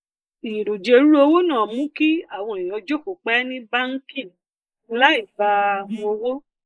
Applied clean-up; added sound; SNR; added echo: neural mask model Resemble Enhance denoiser.